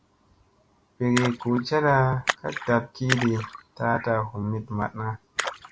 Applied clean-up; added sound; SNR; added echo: none; Splash, splatter; 9 dB; none.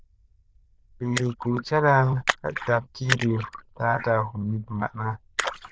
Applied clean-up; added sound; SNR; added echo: neural diffusion model UNIVERSE++.